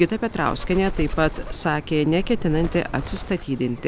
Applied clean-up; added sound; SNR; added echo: none; Bird; 8 dB; none.